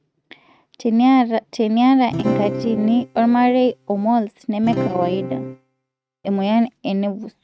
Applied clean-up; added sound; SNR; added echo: neural mask model RNNoise.